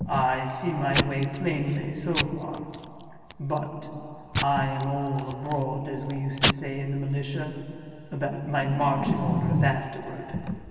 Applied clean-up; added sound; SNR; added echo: none; Packing tape, duct tape / Tearing; 3 dB; reverberation time 2.6 s.